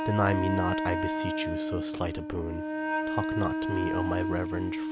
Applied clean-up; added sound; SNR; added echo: none; Wind instrument, woodwind instrument; 0 dB; none.